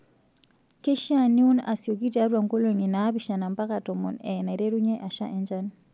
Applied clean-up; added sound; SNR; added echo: none; none; none; none.